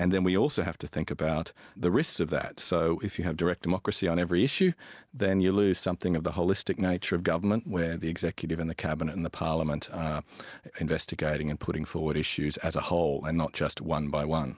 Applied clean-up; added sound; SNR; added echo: none; none; none; none.